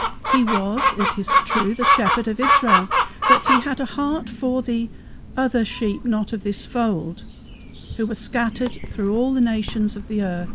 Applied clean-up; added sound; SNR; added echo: none; Chicken, rooster; 0 dB; none.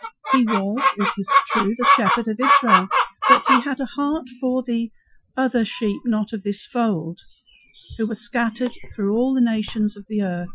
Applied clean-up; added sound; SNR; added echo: classical method Wiener filter.